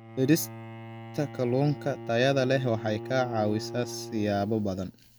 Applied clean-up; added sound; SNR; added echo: none; Bowed string instrument; 12 dB; none.